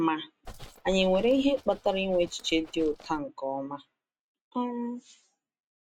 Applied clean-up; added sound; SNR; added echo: neural mask model RNNoise.